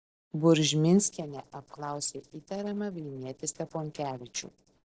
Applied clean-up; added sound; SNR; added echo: neural separator model SepFormer DNS4.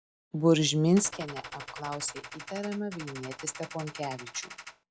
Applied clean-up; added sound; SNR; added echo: classical method log-MMSE.